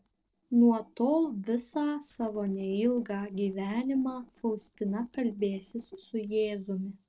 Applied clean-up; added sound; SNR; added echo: neural separator model SepFormer DNS4.